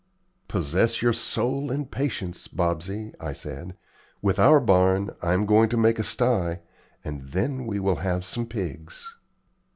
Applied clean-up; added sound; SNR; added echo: none; none; none; none.